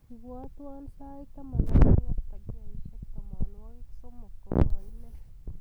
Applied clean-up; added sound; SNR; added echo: none; none; none; none.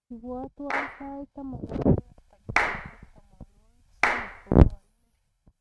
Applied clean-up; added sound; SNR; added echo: neural mask model RNNoise.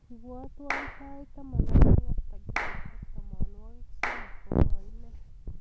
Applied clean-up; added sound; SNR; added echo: none; Clapping; 12 dB; none.